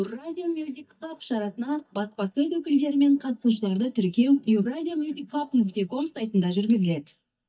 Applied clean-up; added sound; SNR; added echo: neural mask model DeepFilterNet 3.